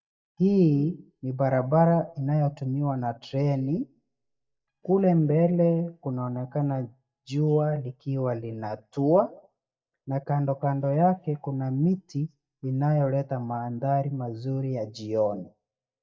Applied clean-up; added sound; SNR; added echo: neural mask model DeepFilterNet 3.